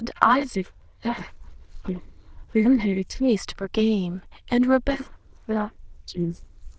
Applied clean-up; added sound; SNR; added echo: neural diffusion model UNIVERSE++.